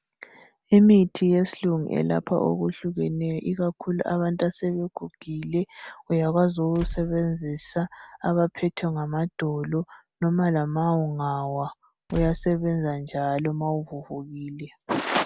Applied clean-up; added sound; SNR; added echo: none; Tools; 15 dB; none.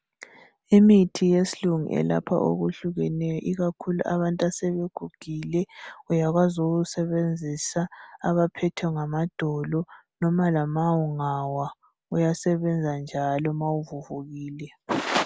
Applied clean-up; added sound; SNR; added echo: none; none; none; none.